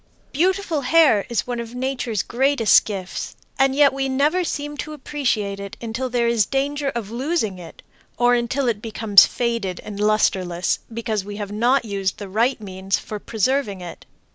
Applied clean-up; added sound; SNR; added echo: none; none; none; none.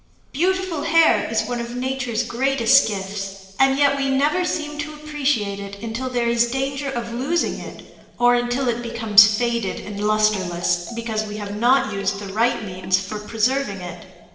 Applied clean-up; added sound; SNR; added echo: none; Marimba, xylophone; 18 dB; reverberation time 1.3 s.